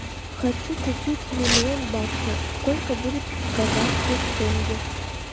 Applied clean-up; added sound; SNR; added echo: none; Tearing + Motorcycle; -3 dB; none.